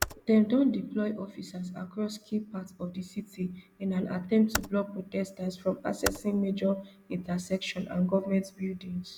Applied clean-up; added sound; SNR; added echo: none; Computer keyboard; 10 dB; none.